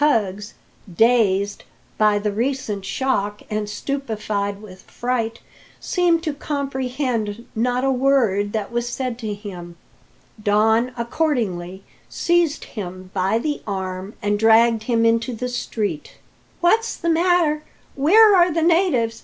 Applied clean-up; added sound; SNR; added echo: none; none; none; none.